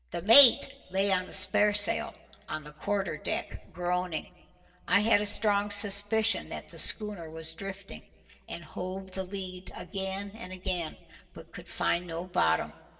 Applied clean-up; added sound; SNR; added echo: none; none; none; reverberation time 1.5 s.